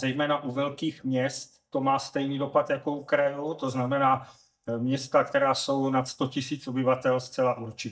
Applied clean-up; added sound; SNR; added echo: neural mask model DeepFilterNet 3.